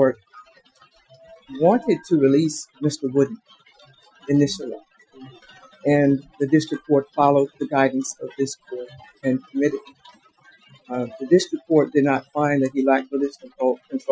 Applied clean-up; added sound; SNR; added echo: classical method Wiener filter.